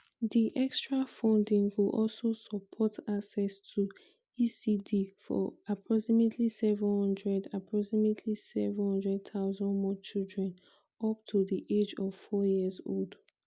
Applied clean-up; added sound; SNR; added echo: none; none; none; none.